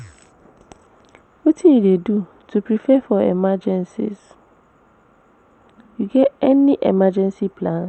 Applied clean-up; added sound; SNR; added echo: none; none; none; none.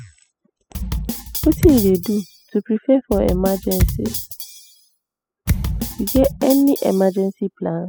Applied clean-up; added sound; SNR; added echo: classical method spectral subtraction.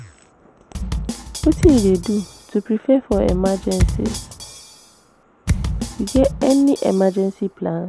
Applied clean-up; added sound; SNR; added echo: none; Thump, thud + Bass drum / Snare drum; 5 dB; none.